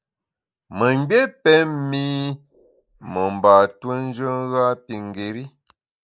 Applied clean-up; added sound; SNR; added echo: neural mask model Resemble Enhance denoiser.